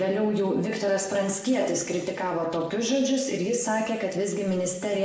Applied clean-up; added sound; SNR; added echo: none; none; none; reverberation time 0.9 s.